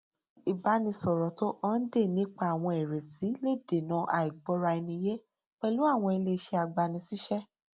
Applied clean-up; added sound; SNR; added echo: none; none; none; none.